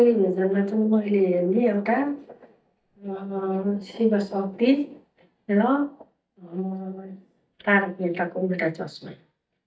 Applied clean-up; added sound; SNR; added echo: neural mask model DeepFilterNet 3.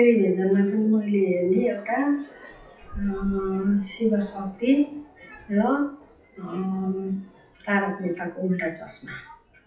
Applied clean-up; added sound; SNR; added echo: classical method WPE with log-MMSE.